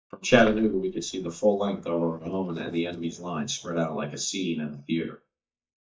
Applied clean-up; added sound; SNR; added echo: neural mask model DeepFilterNet 3.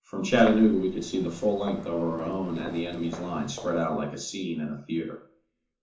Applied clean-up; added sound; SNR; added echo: neural separator model SepFormer DNS4.